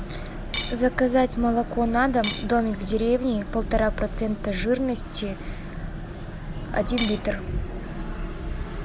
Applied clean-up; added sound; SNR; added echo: none; Cutlery, silverware / Dishes, pots, and pans; 9 dB; none.